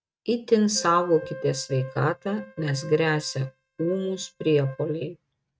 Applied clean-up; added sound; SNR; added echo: neural mask model RNNoise.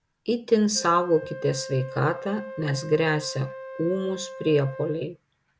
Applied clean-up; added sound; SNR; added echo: none; Wind instrument, woodwind instrument; 13 dB; none.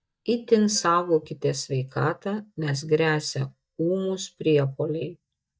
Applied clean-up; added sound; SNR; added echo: neural mask model DeepFilterNet 3.